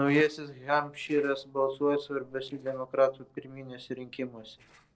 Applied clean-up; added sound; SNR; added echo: neural separator model SepFormer DNS4.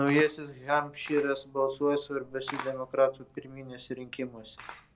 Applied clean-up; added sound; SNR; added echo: none; Camera; 16 dB; none.